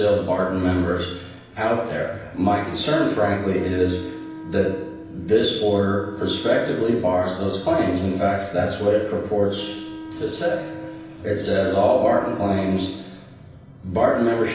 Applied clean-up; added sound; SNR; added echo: none; Wind instrument, woodwind instrument; 15 dB; reverberation time 0.9 s.